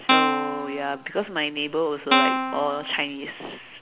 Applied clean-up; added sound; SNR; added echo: none; Guitar; -5 dB; none.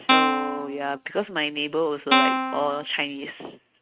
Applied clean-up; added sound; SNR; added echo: neural mask model RNNoise.